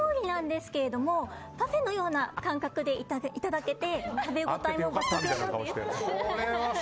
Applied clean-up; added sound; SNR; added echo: none; Cupboard open or close; 3 dB; none.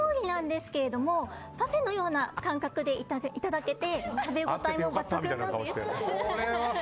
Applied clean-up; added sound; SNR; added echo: none; none; none; none.